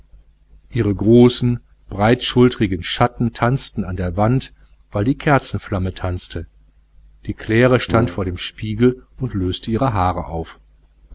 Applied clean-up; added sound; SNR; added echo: none; Brass instrument; 10 dB; none.